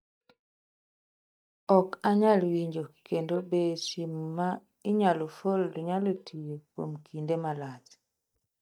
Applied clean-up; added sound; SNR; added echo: neural mask model DeepFilterNet 3.